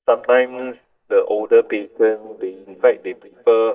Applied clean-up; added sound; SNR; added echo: neural mask model DeepFilterNet 3.